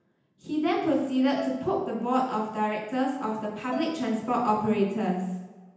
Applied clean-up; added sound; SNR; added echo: none; Bowed string instrument; 16 dB; reverberation time 0.9 s.